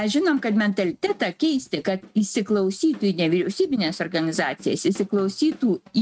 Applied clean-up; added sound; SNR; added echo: neural mask model RNNoise.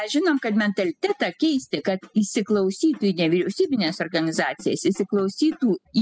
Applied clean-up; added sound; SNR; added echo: classical method spectral subtraction.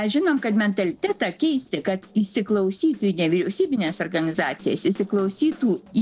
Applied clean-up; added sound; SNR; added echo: neural separator model SepFormer DNS4.